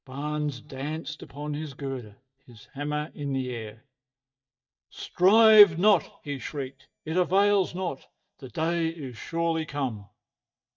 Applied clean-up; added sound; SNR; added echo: neural mask model DeepFilterNet 3.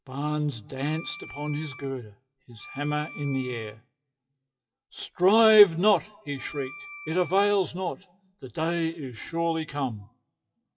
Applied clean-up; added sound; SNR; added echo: classical method WPE with log-MMSE.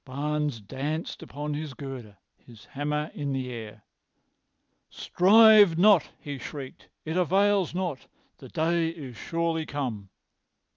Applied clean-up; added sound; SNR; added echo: none; none; none; none.